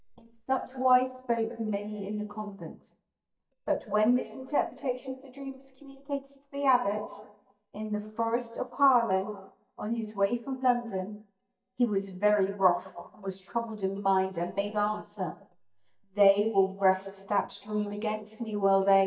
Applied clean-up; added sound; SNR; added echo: neural mask model DeepFilterNet 3.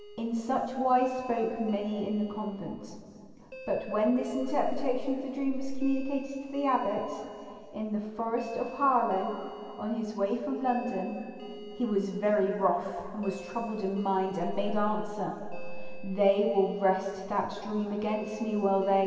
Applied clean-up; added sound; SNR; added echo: none; Doorbell; 18 dB; reverberation time 2.6 s.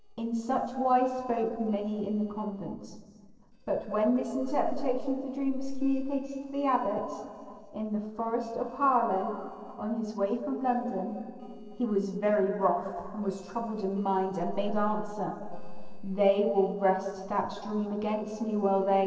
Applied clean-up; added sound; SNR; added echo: neural separator model SepFormer DNS4.